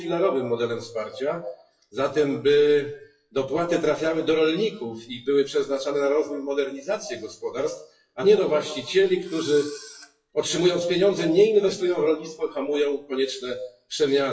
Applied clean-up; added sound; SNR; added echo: classical method WPE with log-MMSE.